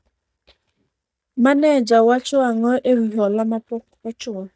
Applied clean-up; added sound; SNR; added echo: neural mask model DeepFilterNet 3.